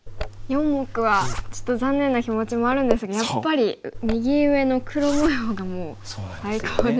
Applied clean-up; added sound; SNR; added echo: none; Zipper (clothing); 6 dB; none.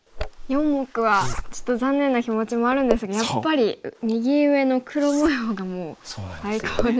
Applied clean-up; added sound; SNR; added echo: neural mask model Resemble Enhance denoiser.